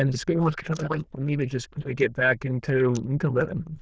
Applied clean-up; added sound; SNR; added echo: neural diffusion model UNIVERSE++.